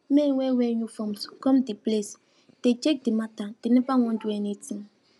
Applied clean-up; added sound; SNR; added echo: none; none; none; none.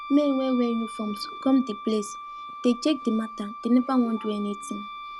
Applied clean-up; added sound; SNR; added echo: none; Wind instrument, woodwind instrument; 12 dB; none.